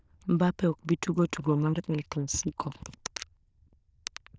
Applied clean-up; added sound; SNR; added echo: neural diffusion model UNIVERSE++.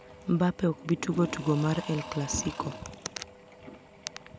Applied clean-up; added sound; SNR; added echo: none; Engine / Drill / Mechanisms; 15 dB; none.